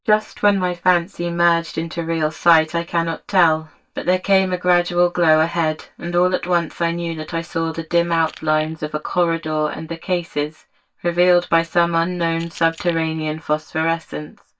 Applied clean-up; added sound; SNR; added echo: neural mask model DeepFilterNet 3.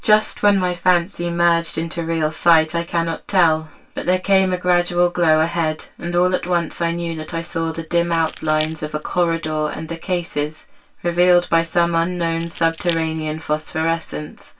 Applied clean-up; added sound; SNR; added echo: none; Keys jangling; 16 dB; reverberation time 0.1 s.